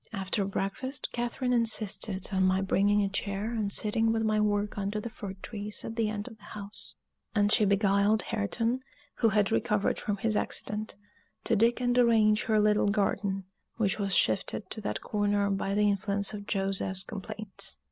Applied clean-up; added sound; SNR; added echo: none; none; none; none.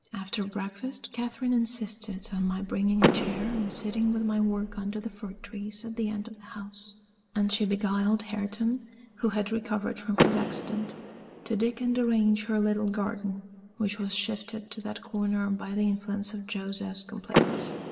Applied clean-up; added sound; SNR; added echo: none; Door / Car; 5 dB; reverberation time 2.3 s.